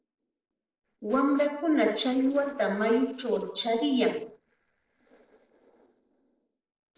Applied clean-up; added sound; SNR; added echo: neural separator model SepFormer DNS4.